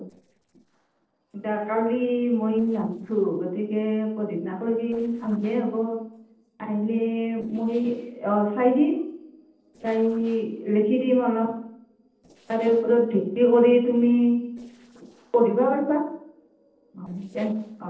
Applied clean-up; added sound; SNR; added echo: neural separator model SepFormer DNS4.